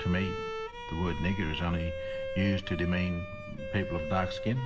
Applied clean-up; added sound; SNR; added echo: none; Bowed string instrument; 7 dB; reverberation time 2.0 s.